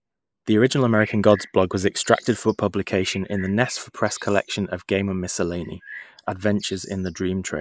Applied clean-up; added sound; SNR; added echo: neural mask model Resemble Enhance denoiser.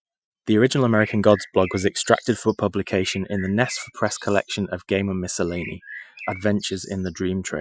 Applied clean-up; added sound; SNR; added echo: classical method Wiener filter.